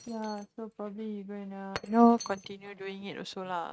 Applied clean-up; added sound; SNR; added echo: neural mask model RNNoise.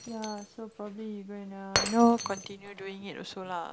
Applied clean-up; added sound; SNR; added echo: none; Shatter; 7 dB; none.